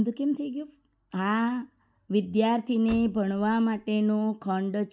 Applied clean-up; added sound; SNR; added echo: none; Slam; 19 dB; none.